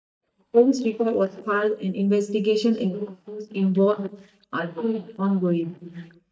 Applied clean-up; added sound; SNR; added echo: neural mask model DeepFilterNet 3.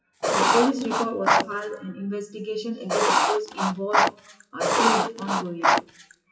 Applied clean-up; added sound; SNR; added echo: classical method WPE with log-MMSE.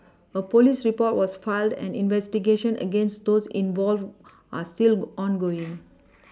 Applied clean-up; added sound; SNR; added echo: none; none; none; none.